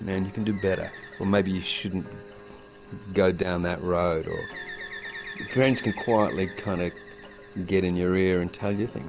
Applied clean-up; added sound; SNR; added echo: none; Bird; 17 dB; none.